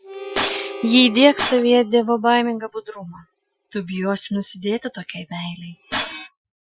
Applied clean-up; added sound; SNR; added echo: classical method Wiener filter.